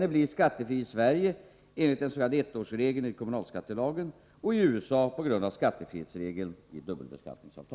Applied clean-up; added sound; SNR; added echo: none; none; none; none.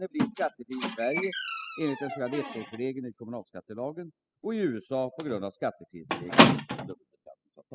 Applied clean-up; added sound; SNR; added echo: classical method spectral subtraction.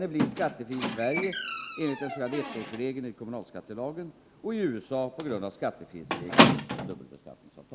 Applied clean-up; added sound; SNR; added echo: none; Squeak; -2 dB; none.